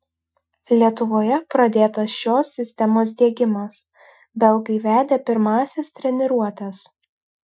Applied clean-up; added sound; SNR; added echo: classical method Wiener filter.